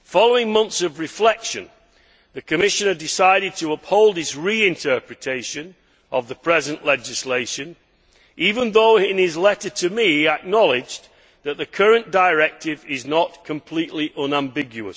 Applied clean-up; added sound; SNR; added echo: none; none; none; none.